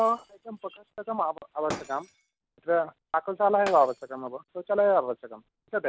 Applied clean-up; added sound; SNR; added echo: none; Shatter; 18 dB; none.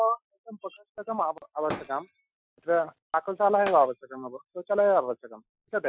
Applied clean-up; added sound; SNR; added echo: classical method Wiener filter.